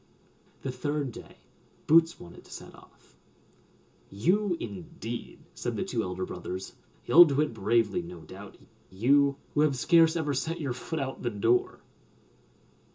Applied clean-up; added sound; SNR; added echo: none; none; none; reverberation time 0.2 s.